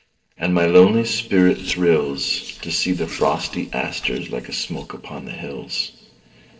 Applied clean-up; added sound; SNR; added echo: neural separator model SepFormer DNS4.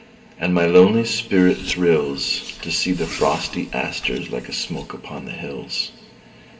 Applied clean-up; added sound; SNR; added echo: none; Car; 15 dB; reverberation time 1.9 s.